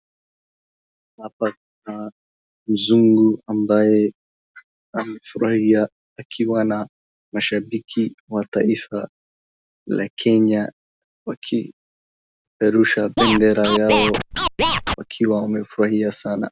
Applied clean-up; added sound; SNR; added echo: none; Scratching (performance technique); 0 dB; none.